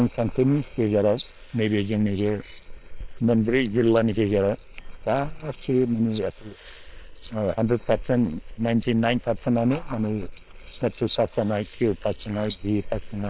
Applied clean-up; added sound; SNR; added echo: neural separator model SepFormer WHAM!.